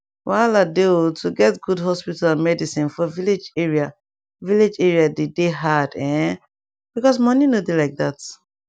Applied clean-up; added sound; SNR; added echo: none; none; none; none.